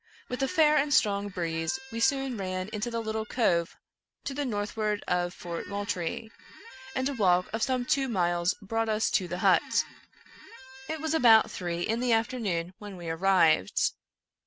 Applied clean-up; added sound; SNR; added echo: none; Squeak; 19 dB; none.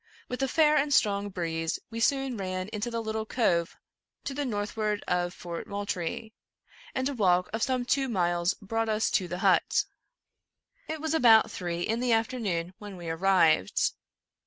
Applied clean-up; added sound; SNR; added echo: none; none; none; none.